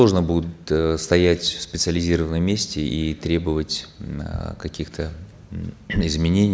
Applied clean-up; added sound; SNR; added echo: none; none; none; none.